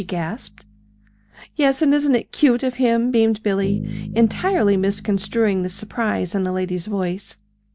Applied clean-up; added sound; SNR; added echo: none; Bass guitar; 15 dB; none.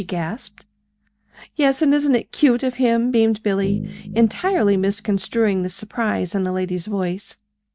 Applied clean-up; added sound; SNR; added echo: neural mask model RNNoise.